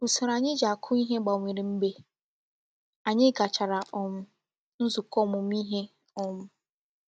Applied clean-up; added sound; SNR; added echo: none; none; none; none.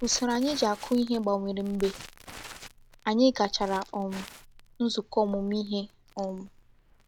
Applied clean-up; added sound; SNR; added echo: none; Crackle; 17 dB; none.